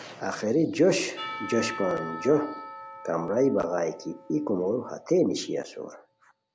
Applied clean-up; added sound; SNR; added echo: none; Church bell / Percussion; 14 dB; none.